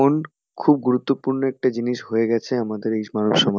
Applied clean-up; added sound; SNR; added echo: none; none; none; none.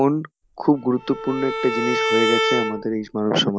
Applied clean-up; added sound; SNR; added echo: none; Bowed string instrument; 3 dB; none.